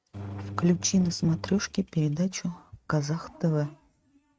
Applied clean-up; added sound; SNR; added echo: neural mask model RNNoise.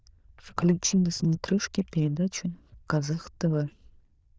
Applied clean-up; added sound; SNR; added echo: neural diffusion model UNIVERSE++.